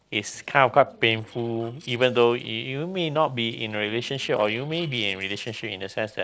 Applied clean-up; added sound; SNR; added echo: neural separator model SepFormer DNS4.